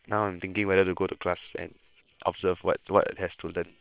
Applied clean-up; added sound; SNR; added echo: neural separator model SepFormer WHAM!.